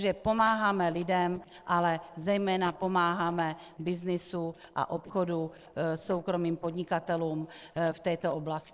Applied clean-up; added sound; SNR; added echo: neural separator model SepFormer DNS4.